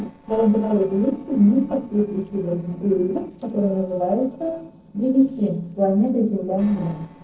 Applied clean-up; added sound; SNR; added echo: neural separator model SepFormer DNS4.